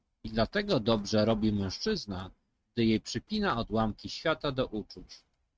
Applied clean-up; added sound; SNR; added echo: neural mask model RNNoise.